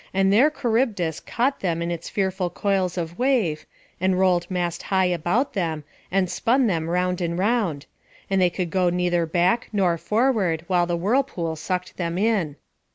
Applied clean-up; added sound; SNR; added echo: none; none; none; none.